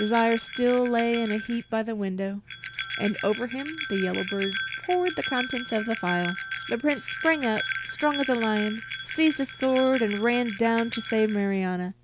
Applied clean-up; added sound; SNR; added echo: none; Bell; 6 dB; none.